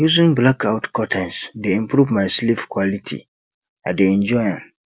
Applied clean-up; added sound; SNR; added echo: none; none; none; none.